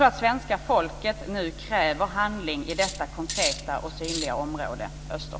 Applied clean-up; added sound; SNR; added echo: none; Cutlery, silverware; 7 dB; none.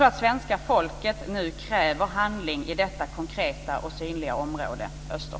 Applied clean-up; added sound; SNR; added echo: none; none; none; none.